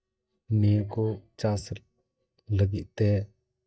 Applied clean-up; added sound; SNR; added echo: neural mask model DeepFilterNet 3.